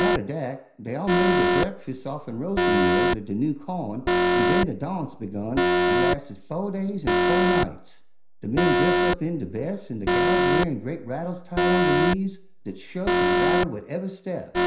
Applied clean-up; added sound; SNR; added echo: none; Alarm; -5 dB; reverberation time 0.5 s.